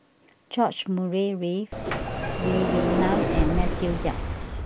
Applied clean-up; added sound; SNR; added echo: none; Sliding door; -1 dB; none.